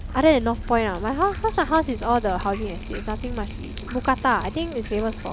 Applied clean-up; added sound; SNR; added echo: none; Drip; 9 dB; none.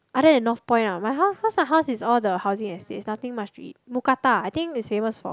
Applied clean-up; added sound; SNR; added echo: none; none; none; none.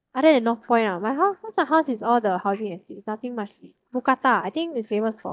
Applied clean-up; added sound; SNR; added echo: neural mask model DeepFilterNet 3.